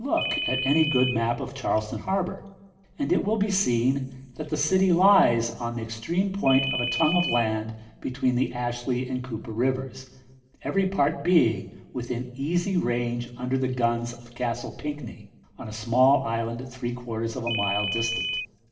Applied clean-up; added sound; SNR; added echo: none; Ringtone; 3 dB; reverberation time 0.7 s.